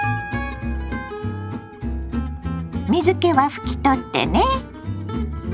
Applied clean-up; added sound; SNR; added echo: none; Piano; 15 dB; none.